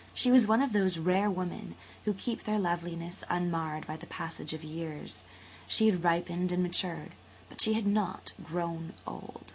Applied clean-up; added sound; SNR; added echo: none; none; none; none.